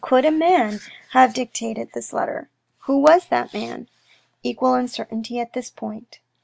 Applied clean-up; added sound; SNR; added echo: none; none; none; none.